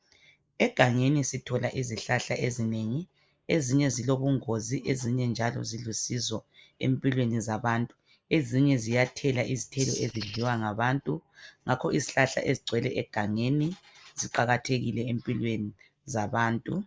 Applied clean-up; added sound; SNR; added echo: neural mask model Resemble Enhance denoiser.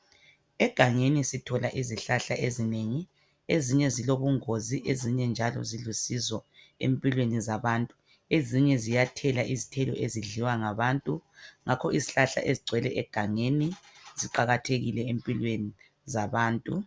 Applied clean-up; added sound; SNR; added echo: none; none; none; none.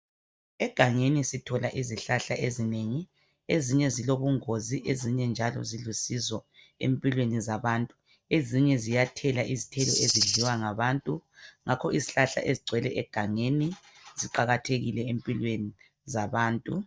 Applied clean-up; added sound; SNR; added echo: neural mask model DeepFilterNet 3.